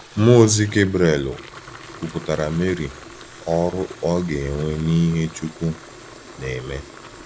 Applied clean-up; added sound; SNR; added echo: none; Fill (with liquid) / Water tap, faucet; 19 dB; none.